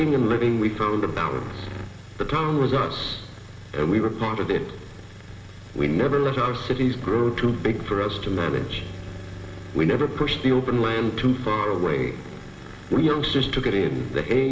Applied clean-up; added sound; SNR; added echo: none; none; none; reverberation time 1.5 s.